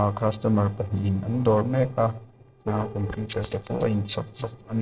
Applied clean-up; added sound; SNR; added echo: neural separator model SepFormer DNS4.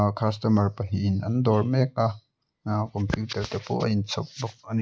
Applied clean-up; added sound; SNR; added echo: none; none; none; none.